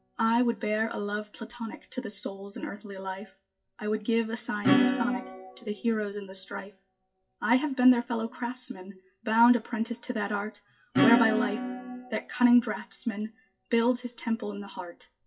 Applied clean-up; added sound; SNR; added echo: classical method WPE with log-MMSE.